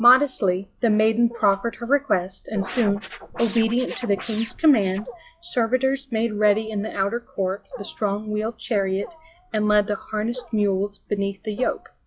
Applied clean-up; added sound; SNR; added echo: classical method log-MMSE.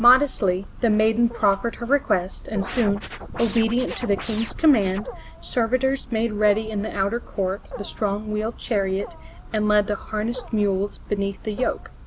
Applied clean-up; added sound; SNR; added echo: none; Wild animals + Scratching (performance technique); 14 dB; none.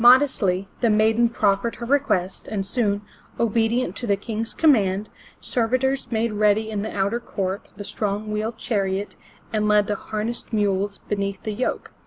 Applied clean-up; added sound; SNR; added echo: none; none; none; none.